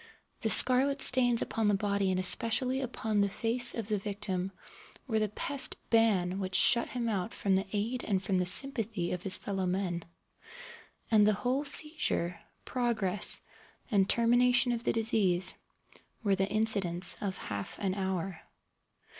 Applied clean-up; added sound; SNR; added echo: none; none; none; none.